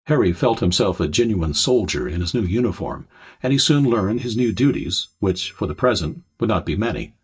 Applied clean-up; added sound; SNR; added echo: neural mask model DeepFilterNet 3.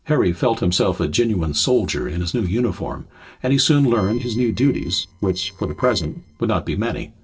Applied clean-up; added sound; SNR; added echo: neural separator model SepFormer DNS4.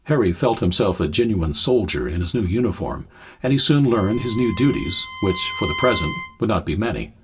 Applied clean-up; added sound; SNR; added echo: none; Bowed string instrument; 11 dB; reverberation time 0.2 s.